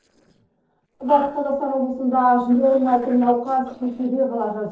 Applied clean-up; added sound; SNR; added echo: neural separator model SepFormer DNS4.